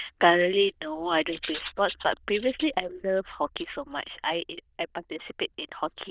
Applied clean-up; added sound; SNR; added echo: neural diffusion model UNIVERSE++.